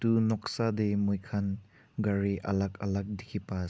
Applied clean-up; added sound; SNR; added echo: none; none; none; none.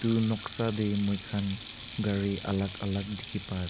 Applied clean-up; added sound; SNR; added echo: none; Sink (filling or washing); 9 dB; none.